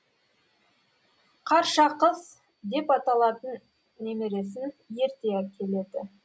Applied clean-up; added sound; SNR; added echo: none; none; none; none.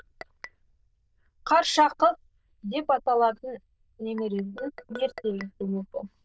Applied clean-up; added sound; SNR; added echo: neural diffusion model UNIVERSE++.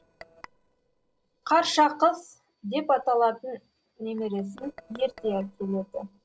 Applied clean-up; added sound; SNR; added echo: neural separator model SepFormer DNS4.